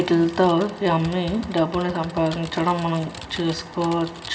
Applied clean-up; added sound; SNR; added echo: none; Typing; 18 dB; reverberation time 0.7 s.